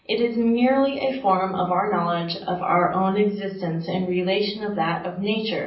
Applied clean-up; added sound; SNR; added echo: none; none; none; reverberation time 0.6 s.